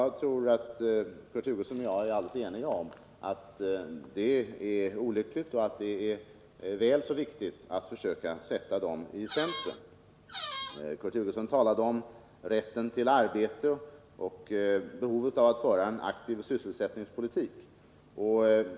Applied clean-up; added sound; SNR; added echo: none; Squeak; 4 dB; none.